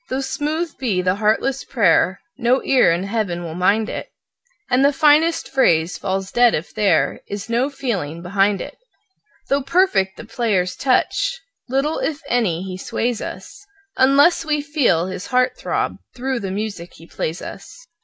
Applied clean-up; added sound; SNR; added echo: none; none; none; none.